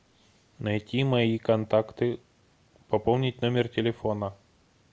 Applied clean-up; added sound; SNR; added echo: none; none; none; none.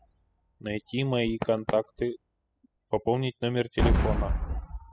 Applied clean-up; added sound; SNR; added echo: classical method spectral subtraction.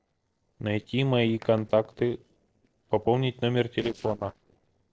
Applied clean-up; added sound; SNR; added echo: neural separator model SepFormer DNS4.